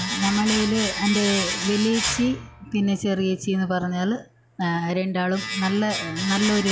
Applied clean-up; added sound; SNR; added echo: none; Domestic sounds, home sounds; 7 dB; none.